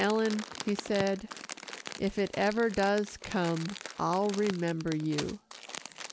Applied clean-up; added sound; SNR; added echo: none; Crumpling, crinkling; 12 dB; none.